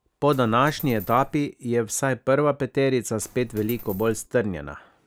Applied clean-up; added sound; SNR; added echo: none; Coin (dropping); 17 dB; none.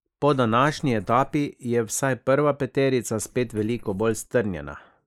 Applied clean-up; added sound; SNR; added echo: neural mask model Resemble Enhance denoiser.